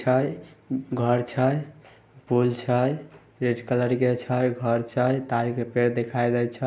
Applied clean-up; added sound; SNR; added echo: none; none; none; none.